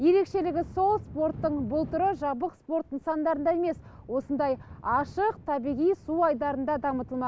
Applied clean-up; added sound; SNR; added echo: none; none; none; none.